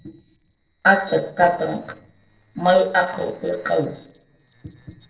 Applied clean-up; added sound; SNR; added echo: neural separator model SepFormer DNS4.